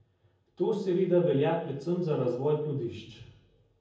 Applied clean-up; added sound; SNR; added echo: none; none; none; reverberation time 0.7 s.